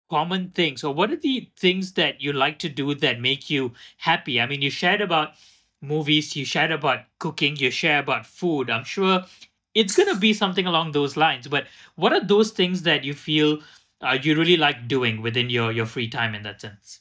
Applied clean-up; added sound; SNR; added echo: neural mask model DeepFilterNet 3.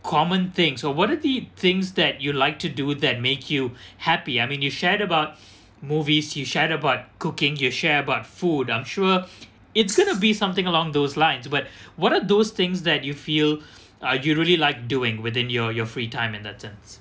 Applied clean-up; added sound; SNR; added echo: none; Rattle (instrument); 10 dB; none.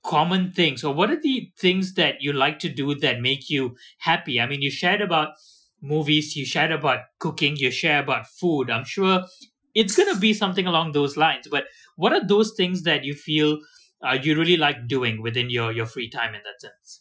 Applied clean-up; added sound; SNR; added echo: classical method Wiener filter.